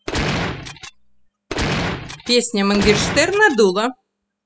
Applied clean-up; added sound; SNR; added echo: classical method spectral subtraction.